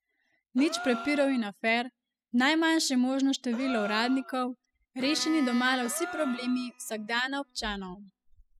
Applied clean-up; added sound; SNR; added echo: classical method spectral subtraction.